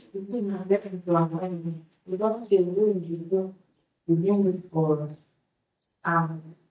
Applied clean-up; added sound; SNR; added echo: neural mask model DeepFilterNet 3.